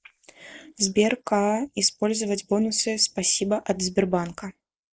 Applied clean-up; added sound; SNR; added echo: neural mask model Resemble Enhance denoiser.